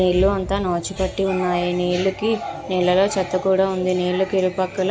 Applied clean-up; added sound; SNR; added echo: none; none; none; none.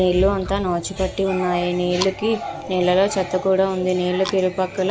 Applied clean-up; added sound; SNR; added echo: none; Chewing, mastication; 20 dB; none.